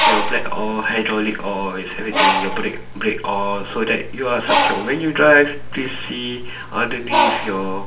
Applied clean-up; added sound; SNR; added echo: none; Bird; 3 dB; reverberation time 0.3 s.